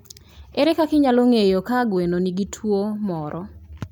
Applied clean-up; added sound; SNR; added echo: none; none; none; none.